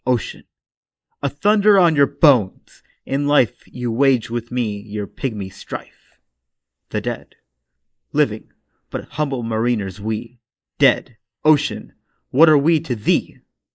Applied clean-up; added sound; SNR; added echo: neural mask model Resemble Enhance denoiser.